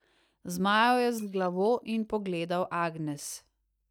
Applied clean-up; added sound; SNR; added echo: neural mask model DeepFilterNet 3.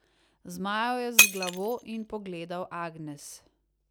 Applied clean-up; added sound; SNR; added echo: none; Shatter; -5 dB; none.